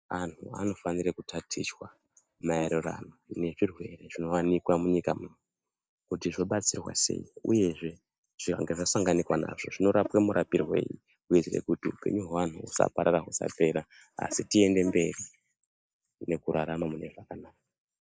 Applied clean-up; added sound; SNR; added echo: neural mask model DeepFilterNet 3.